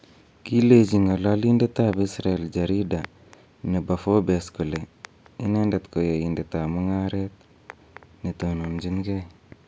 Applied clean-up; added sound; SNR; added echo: none; none; none; none.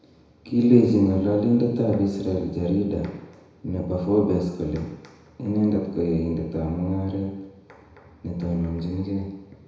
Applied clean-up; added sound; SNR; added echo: none; none; none; reverberation time 1.0 s.